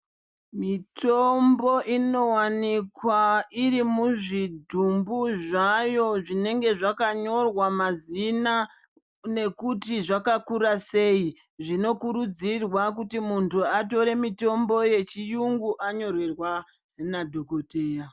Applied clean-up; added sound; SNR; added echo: none; none; none; none.